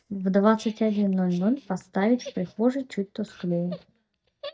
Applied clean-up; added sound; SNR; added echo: neural mask model DeepFilterNet 3.